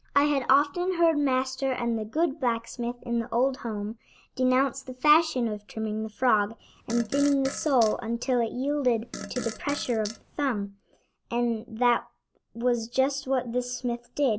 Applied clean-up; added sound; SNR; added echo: none; Fart; 13 dB; none.